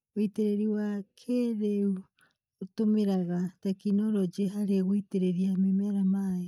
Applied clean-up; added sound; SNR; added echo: neural mask model DeepFilterNet 3.